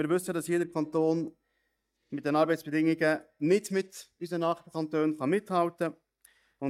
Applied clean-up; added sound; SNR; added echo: neural mask model DeepFilterNet 3.